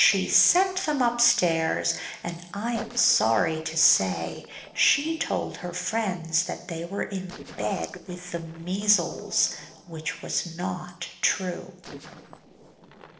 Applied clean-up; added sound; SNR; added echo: neural separator model SepFormer DNS4.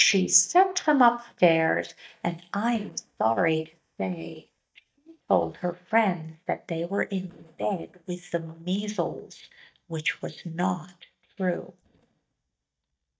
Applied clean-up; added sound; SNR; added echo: neural mask model DeepFilterNet 3.